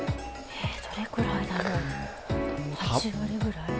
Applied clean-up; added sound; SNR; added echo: none; Bell; 20 dB; none.